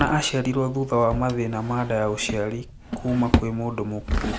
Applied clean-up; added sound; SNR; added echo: none; Drawer open or close; 5 dB; none.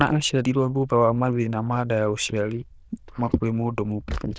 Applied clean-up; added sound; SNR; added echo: neural diffusion model UNIVERSE++.